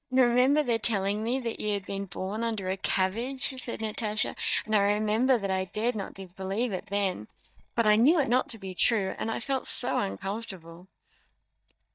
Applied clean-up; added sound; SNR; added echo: neural mask model DeepFilterNet 3.